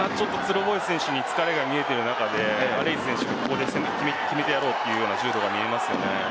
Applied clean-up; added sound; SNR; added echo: none; none; none; none.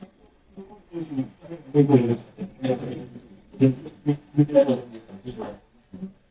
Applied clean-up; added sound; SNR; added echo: neural mask model DeepFilterNet 3.